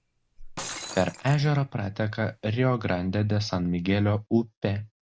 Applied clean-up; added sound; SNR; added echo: none; Shatter; 18 dB; none.